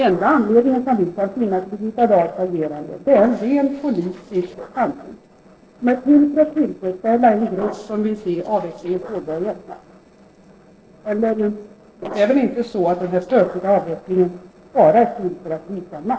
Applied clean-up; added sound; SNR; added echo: neural separator model SepFormer DNS4.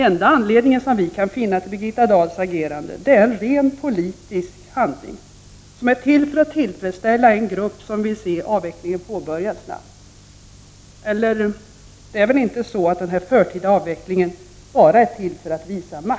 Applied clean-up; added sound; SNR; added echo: none; none; none; none.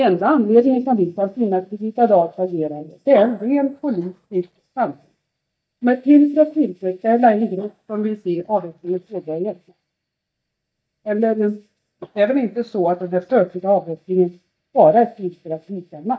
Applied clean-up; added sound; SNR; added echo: neural mask model DeepFilterNet 3.